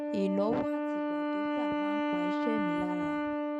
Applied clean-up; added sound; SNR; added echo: neural mask model RNNoise.